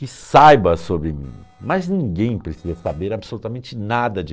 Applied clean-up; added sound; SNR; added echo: neural separator model SepFormer DNS4.